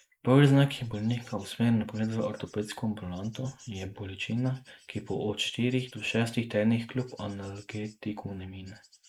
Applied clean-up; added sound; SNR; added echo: neural mask model Resemble Enhance denoiser.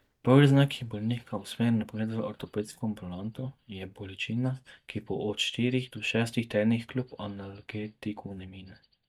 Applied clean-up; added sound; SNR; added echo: neural mask model DeepFilterNet 3.